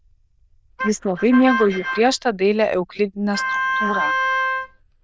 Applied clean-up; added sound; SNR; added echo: neural diffusion model UNIVERSE++.